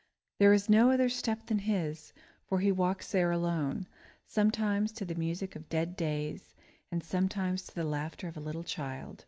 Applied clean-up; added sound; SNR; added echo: none; none; none; none.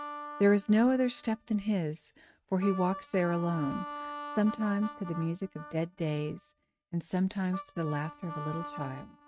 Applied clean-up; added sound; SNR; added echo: neural mask model RNNoise.